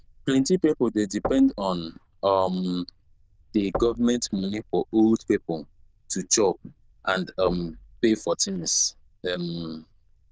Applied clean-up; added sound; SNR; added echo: neural diffusion model UNIVERSE++.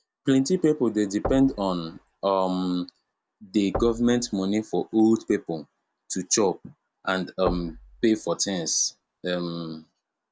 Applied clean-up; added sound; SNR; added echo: none; Knock / Wood / Percussion; 13 dB; none.